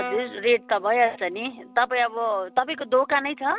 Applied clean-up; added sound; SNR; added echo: none; Brass instrument; 17 dB; none.